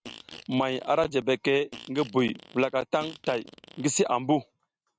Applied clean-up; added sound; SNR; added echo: none; Fart; 20 dB; none.